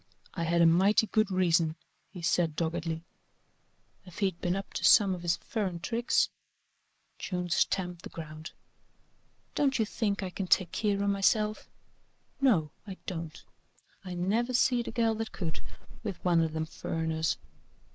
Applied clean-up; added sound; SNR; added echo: neural mask model Resemble Enhance denoiser.